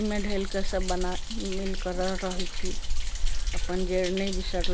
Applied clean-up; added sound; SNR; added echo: none; Thunder; -5 dB; none.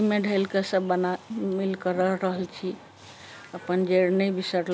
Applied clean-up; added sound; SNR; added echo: none; none; none; none.